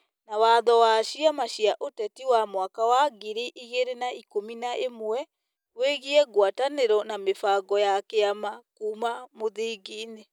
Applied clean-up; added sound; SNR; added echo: none; none; none; none.